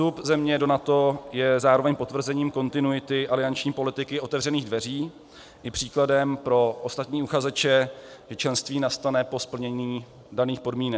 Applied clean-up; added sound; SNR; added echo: none; none; none; none.